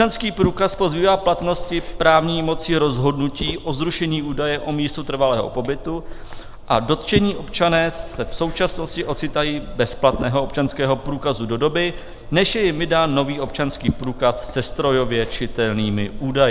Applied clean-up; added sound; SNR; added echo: none; Liquid; 9 dB; none.